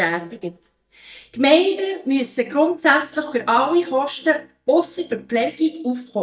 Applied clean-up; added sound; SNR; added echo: neural mask model DeepFilterNet 3.